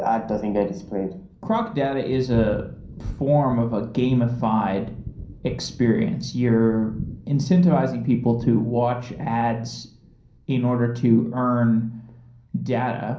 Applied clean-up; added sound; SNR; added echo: none; Thunder; 17 dB; reverberation time 0.6 s.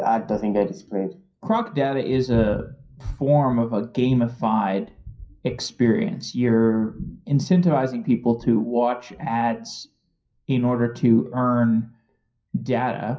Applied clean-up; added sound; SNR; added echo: classical method WPE with log-MMSE.